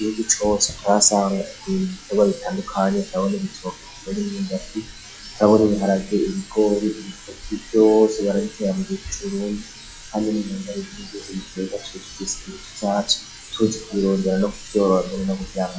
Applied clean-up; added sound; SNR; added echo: classical method log-MMSE.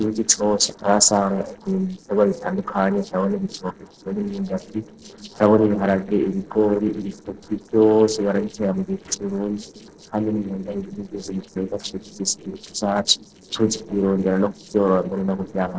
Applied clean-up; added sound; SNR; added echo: neural separator model SepFormer DNS4.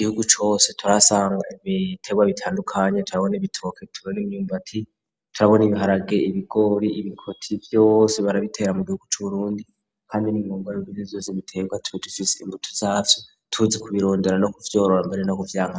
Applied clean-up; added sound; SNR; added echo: none; none; none; none.